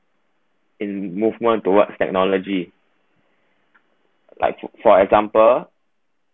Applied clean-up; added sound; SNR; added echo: none; none; none; none.